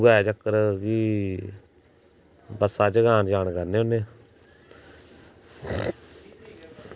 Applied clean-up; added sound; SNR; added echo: none; none; none; none.